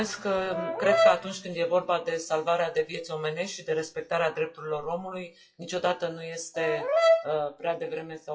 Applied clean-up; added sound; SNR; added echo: classical method WPE with log-MMSE.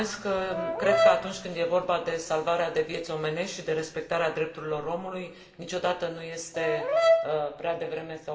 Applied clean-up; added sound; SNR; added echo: none; Brass instrument; -3 dB; reverberation time 0.8 s.